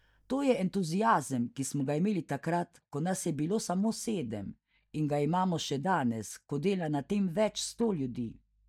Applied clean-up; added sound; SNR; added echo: neural mask model DeepFilterNet 3.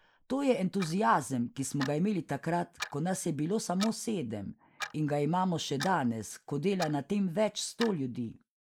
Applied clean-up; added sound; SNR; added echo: neural mask model Resemble Enhance denoiser.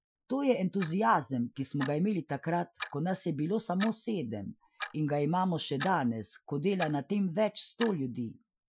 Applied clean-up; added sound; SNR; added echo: classical method Wiener filter.